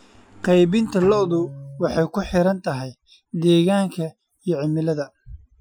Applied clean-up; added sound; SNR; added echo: classical method Wiener filter.